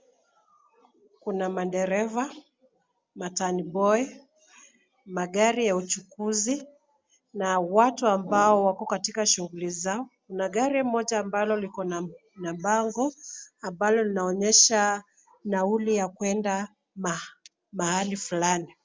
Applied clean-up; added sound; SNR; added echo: none; none; none; none.